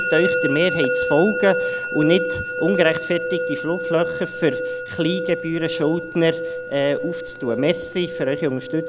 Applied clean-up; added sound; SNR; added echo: none; Musical instrument; 4 dB; none.